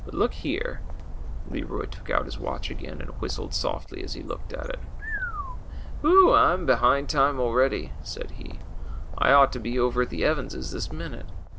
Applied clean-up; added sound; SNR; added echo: none; Bird; 6 dB; none.